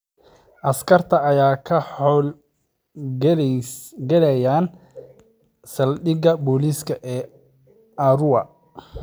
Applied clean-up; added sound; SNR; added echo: none; none; none; none.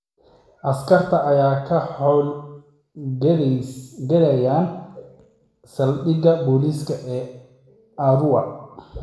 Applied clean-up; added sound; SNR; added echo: none; none; none; reverberation time 0.8 s.